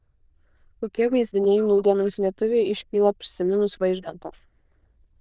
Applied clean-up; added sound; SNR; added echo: neural diffusion model UNIVERSE++.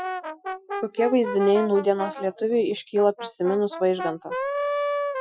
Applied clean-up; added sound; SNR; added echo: classical method Wiener filter.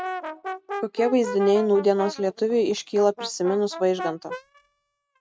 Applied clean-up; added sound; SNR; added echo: neural mask model RNNoise.